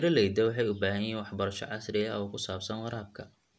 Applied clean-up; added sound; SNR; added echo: none; none; none; none.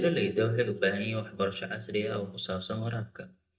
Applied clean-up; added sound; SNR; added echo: neural mask model DeepFilterNet 3.